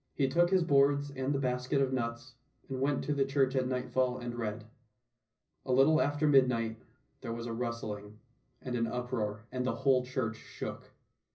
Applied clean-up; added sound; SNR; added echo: none; none; none; reverberation time 0.4 s.